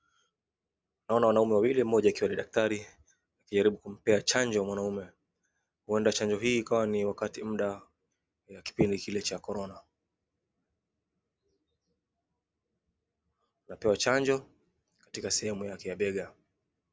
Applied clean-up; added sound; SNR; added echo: none; none; none; none.